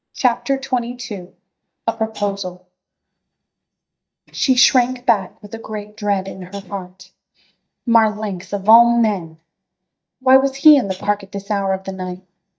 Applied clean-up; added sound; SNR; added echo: neural mask model DeepFilterNet 3.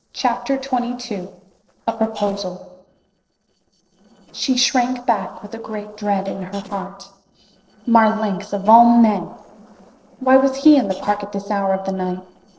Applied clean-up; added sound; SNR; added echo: neural separator model SepFormer DNS4.